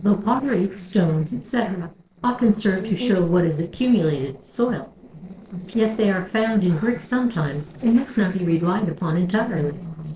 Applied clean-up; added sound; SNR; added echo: neural separator model SepFormer DNS4.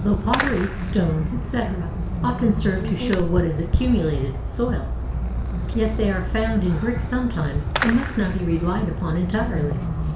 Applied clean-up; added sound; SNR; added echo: none; Fireworks; 1 dB; reverberation time 0.5 s.